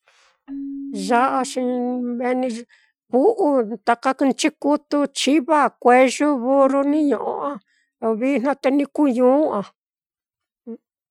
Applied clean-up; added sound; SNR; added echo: classical method Wiener filter.